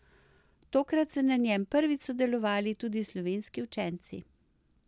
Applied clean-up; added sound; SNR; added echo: none; none; none; none.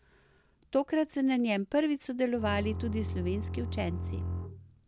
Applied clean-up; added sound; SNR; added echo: none; Bowed string instrument; 4 dB; none.